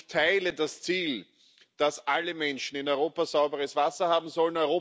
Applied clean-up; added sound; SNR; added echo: none; none; none; none.